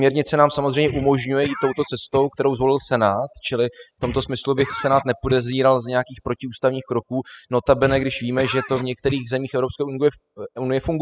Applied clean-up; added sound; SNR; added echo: classical method spectral subtraction.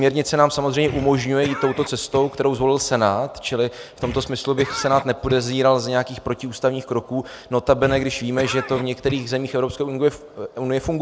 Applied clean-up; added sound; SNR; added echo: none; Cough; 14 dB; none.